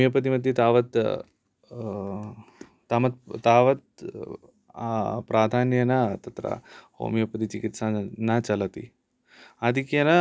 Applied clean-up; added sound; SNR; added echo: none; none; none; none.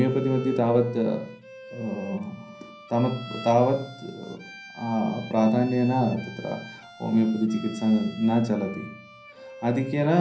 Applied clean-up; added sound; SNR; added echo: none; Bowed string instrument; 18 dB; reverberation time 0.6 s.